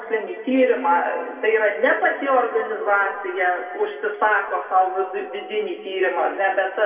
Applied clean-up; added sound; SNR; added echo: none; none; none; reverberation time 2.0 s.